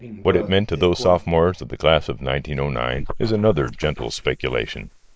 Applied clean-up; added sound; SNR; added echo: neural mask model Resemble Enhance denoiser.